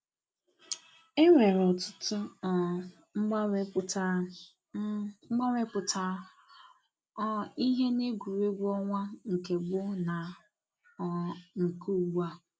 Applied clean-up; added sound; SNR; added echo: none; none; none; none.